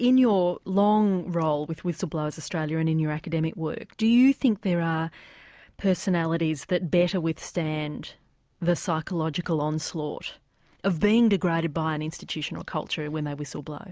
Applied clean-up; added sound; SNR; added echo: none; none; none; none.